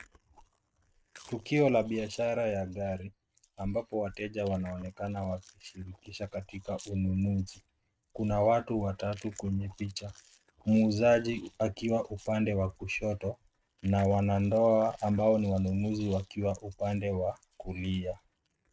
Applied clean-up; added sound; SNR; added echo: neural mask model RNNoise.